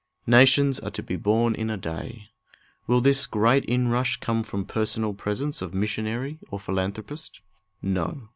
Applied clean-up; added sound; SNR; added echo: none; none; none; none.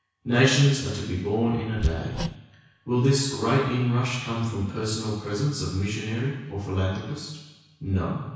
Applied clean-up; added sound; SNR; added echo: none; Hammer; 6 dB; reverberation time 1.1 s.